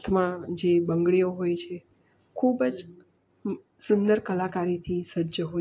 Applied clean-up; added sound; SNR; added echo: none; none; none; none.